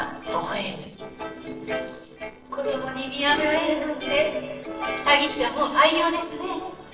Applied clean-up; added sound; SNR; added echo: neural separator model SepFormer DNS4.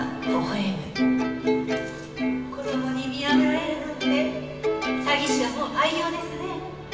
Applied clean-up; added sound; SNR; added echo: none; Plucked string instrument; -2 dB; reverberation time 1.1 s.